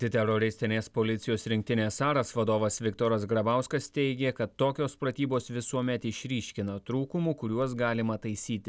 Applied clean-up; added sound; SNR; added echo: none; none; none; none.